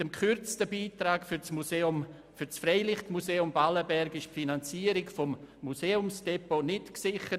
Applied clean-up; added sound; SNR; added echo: none; none; none; none.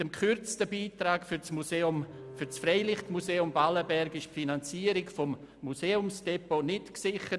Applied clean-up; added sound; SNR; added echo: none; Bowed string instrument; 17 dB; none.